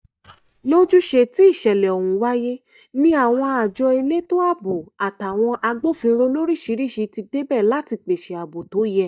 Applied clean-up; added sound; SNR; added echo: neural mask model DeepFilterNet 3.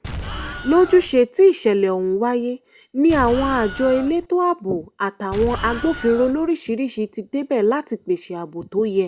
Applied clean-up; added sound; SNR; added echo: none; Explosion; 11 dB; none.